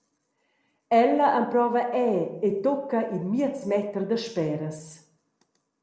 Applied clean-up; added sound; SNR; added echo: none; none; none; none.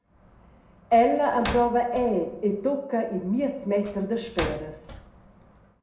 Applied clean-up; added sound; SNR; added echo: none; Slam; 14 dB; reverberation time 0.2 s.